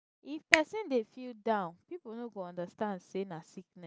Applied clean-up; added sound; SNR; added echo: none; Finger snapping; 0 dB; none.